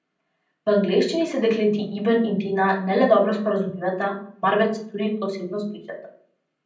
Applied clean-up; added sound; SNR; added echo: none; none; none; reverberation time 0.6 s.